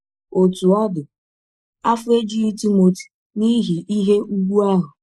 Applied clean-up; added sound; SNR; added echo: neural mask model Resemble Enhance denoiser.